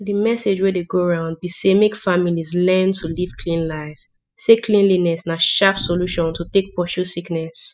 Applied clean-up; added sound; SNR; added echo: classical method spectral subtraction.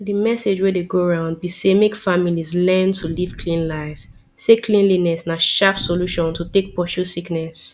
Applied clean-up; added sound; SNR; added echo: none; Boom; 17 dB; none.